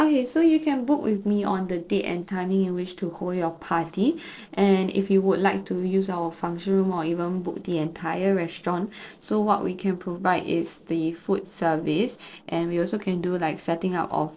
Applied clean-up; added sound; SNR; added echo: neural separator model SepFormer DNS4.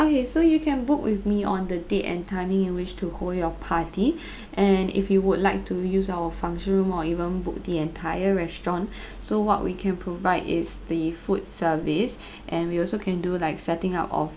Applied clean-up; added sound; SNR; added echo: none; none; none; none.